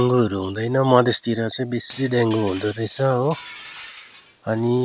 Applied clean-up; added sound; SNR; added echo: none; Glass; 19 dB; none.